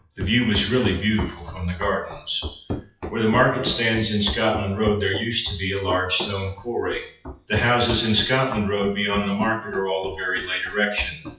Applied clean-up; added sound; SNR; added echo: classical method WPE with log-MMSE.